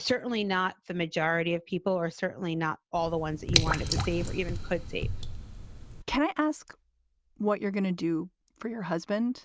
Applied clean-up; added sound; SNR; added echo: none; Drip / Water; 0 dB; none.